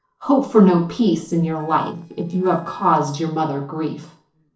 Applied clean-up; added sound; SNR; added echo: neural separator model SepFormer DNS4.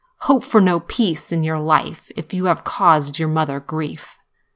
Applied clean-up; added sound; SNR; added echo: none; none; none; none.